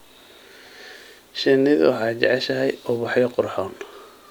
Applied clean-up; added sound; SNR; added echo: none; none; none; none.